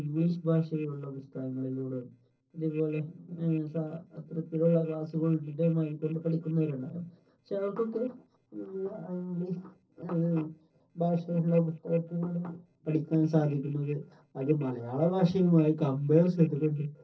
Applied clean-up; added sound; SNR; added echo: neural separator model SepFormer DNS4.